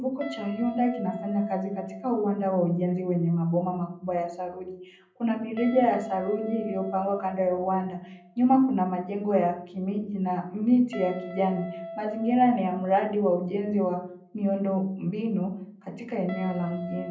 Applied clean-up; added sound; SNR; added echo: none; Guitar; 16 dB; reverberation time 0.6 s.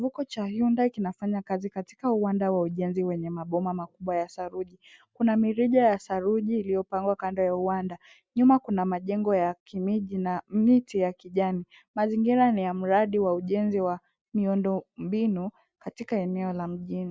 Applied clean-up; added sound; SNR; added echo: none; none; none; none.